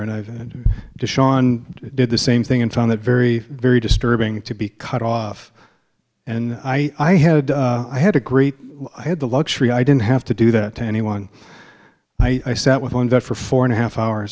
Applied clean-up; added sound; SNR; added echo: none; Bass drum; 8 dB; none.